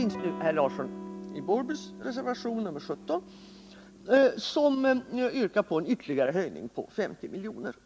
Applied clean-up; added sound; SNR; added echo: none; Electric guitar / Strum; 15 dB; none.